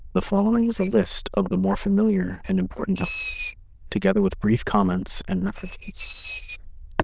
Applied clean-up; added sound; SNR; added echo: neural diffusion model UNIVERSE++.